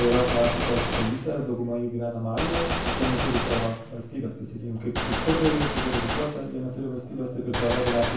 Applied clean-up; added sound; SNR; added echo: none; Gunshot, gunfire; 2 dB; reverberation time 0.6 s.